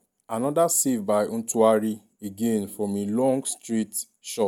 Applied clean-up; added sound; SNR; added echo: none; none; none; none.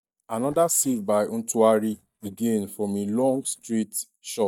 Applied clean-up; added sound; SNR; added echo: neural mask model DeepFilterNet 3.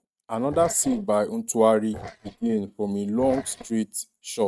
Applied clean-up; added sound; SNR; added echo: neural mask model RNNoise.